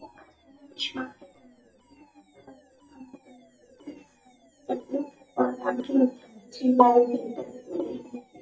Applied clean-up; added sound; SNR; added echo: neural mask model DeepFilterNet 3.